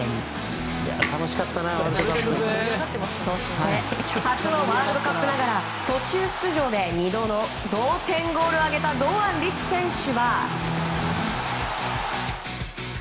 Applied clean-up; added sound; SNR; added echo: none; Tick; 11 dB; none.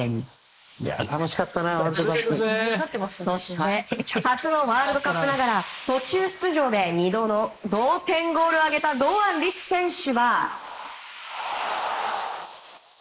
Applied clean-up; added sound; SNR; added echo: neural mask model Resemble Enhance denoiser.